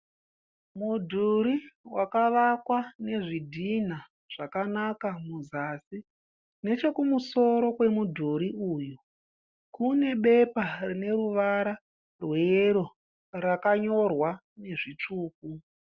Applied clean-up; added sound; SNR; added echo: none; none; none; none.